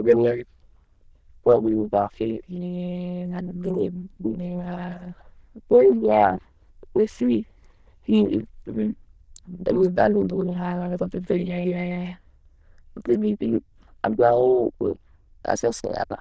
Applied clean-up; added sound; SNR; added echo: neural diffusion model UNIVERSE++.